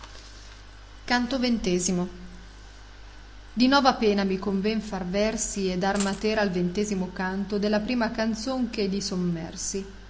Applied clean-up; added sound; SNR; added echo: none; Coin (dropping); 13 dB; none.